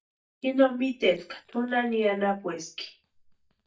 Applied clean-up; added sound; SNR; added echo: neural mask model DeepFilterNet 3.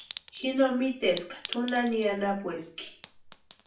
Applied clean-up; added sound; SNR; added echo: none; Chink, clink; 2 dB; reverberation time 0.3 s.